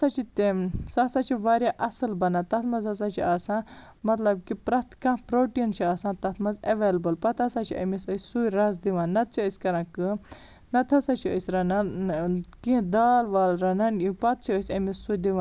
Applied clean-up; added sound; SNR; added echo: none; none; none; none.